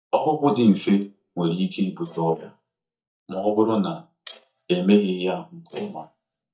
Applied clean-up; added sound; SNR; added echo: neural mask model DeepFilterNet 3.